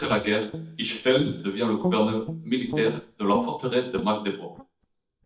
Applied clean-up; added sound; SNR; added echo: neural mask model DeepFilterNet 3.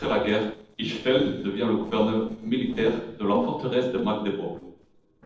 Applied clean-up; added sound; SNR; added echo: neural separator model SepFormer DNS4.